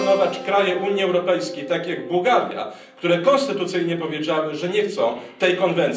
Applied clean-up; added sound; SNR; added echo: none; Keyboard (musical); 16 dB; reverberation time 0.6 s.